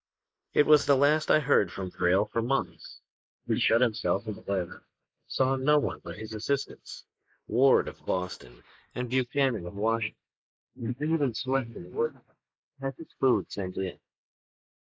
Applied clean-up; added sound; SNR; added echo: neural mask model Resemble Enhance denoiser.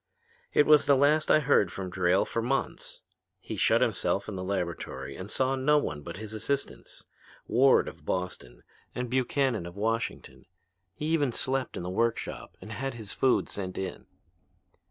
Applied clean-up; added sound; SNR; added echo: none; none; none; none.